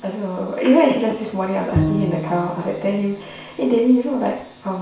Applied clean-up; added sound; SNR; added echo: none; Bowed string instrument; 7 dB; reverberation time 0.6 s.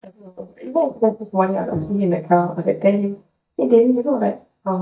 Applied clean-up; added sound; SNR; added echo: neural mask model DeepFilterNet 3.